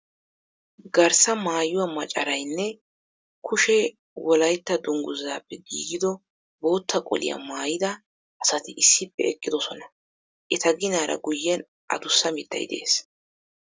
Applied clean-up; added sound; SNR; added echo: none; none; none; none.